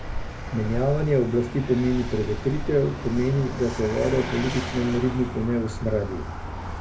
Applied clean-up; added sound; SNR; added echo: none; Vehicle; 6 dB; reverberation time 0.3 s.